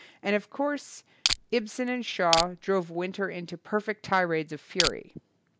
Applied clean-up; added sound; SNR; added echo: none; Crushing; -1 dB; none.